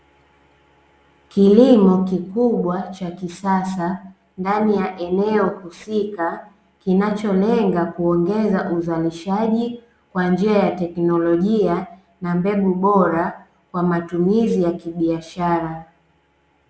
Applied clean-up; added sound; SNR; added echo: none; none; none; none.